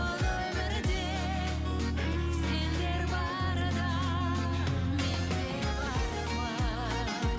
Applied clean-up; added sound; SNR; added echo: none; none; none; none.